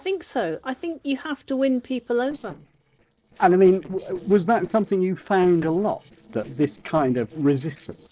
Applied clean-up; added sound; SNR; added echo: neural separator model SepFormer DNS4.